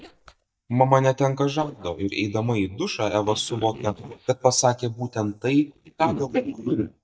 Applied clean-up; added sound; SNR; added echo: neural mask model DeepFilterNet 3.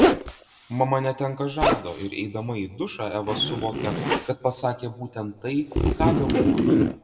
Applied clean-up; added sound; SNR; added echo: none; Zipper (clothing); -3 dB; reverberation time 1.2 s.